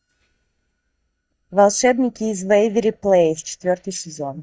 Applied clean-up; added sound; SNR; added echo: neural mask model DeepFilterNet 3.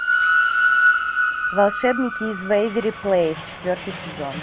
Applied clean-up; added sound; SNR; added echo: none; Train; -2 dB; none.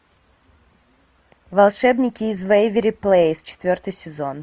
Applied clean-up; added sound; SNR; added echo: none; none; none; none.